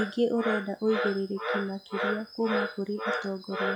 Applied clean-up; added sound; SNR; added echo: classical method log-MMSE.